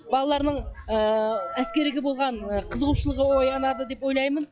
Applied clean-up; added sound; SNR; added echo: classical method log-MMSE.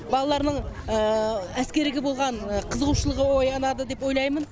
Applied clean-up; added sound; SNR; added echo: none; none; none; none.